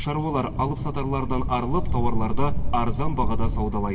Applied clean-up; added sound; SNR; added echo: none; Thunder; -3 dB; reverberation time 1.5 s.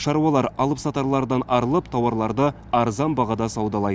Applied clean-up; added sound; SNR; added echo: none; none; none; none.